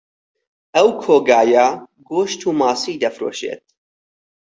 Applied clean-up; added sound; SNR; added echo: none; none; none; none.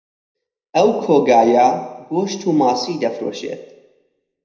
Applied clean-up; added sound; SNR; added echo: none; none; none; reverberation time 0.8 s.